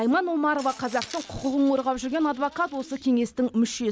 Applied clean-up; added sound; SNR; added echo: none; Glass + Coin (dropping); 20 dB; none.